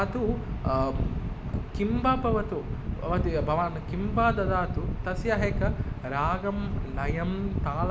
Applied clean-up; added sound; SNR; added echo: none; none; none; none.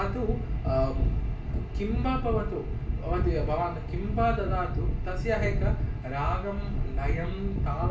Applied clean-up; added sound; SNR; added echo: none; none; none; reverberation time 0.3 s.